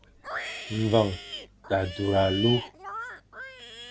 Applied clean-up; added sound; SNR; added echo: none; Livestock, farm animals, working animals; 10 dB; none.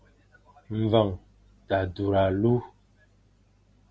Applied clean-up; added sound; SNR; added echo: none; none; none; none.